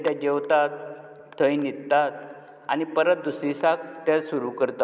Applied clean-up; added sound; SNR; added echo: none; none; none; none.